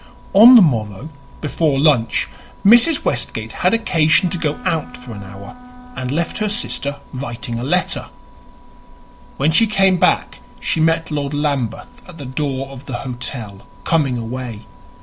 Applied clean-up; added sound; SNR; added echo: none; Wind instrument, woodwind instrument; 20 dB; none.